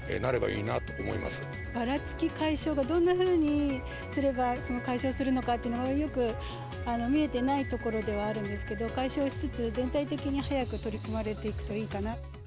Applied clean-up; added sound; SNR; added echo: none; none; none; none.